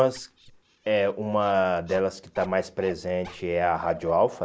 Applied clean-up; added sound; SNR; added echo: neural mask model Resemble Enhance denoiser.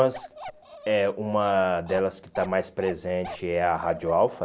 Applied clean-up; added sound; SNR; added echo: none; Bark; 16 dB; none.